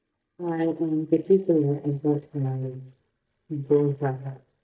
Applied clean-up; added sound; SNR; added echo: neural mask model DeepFilterNet 3.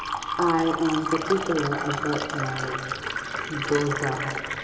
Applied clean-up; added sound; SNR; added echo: none; Fill (with liquid); 3 dB; reverberation time 2.0 s.